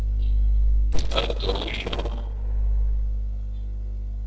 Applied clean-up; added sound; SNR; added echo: neural separator model SepFormer DNS4.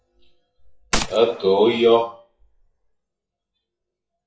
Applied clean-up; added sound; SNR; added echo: classical method WPE with log-MMSE.